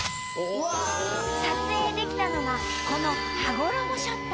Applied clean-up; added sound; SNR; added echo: none; Wind instrument, woodwind instrument; 9 dB; none.